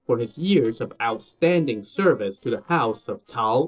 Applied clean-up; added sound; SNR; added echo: neural separator model SepFormer DNS4.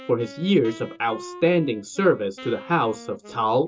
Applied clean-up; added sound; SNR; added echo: none; Wind instrument, woodwind instrument; 19 dB; reverberation time 0.2 s.